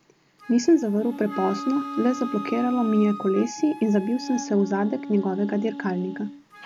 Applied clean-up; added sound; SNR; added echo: none; Wind instrument, woodwind instrument + Wind instrument, woodwind instrument; 12 dB; none.